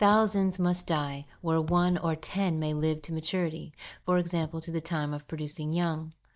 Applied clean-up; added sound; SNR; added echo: neural mask model DeepFilterNet 3.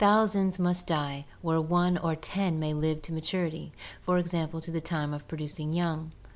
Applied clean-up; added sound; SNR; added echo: none; none; none; none.